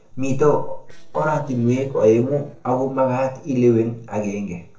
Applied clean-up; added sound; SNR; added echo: neural separator model SepFormer DNS4.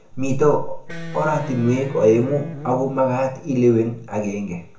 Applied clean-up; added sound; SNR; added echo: none; Electric guitar; 13 dB; reverberation time 0.5 s.